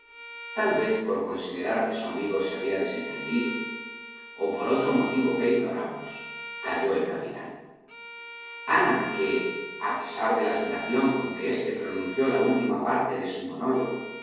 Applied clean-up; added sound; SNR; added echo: none; Bowed string instrument; 13 dB; reverberation time 1.3 s.